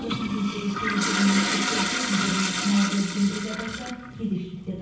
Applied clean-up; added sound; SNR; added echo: none; Toilet flush; 2 dB; reverberation time 0.9 s.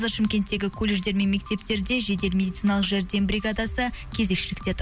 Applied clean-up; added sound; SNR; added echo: none; none; none; none.